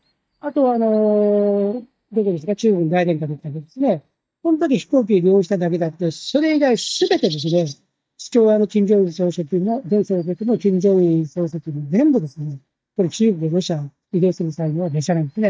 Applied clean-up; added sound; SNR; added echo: neural mask model DeepFilterNet 3.